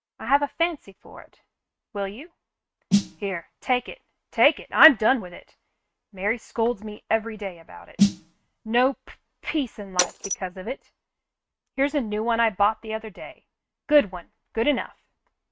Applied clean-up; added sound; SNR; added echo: neural mask model RNNoise.